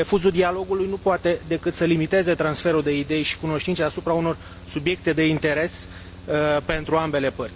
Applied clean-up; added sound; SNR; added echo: none; Mechanical fan; 18 dB; none.